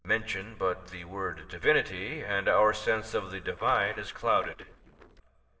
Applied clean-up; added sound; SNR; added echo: neural separator model SepFormer DNS4.